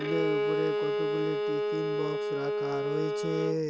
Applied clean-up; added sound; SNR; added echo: none; Bowed string instrument; -4 dB; none.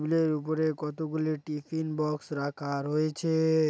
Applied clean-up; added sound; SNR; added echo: none; none; none; none.